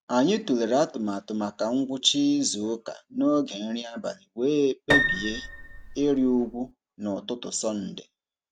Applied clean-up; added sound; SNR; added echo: none; Piano; 2 dB; none.